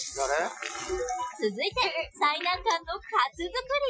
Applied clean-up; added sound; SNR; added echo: classical method Wiener filter.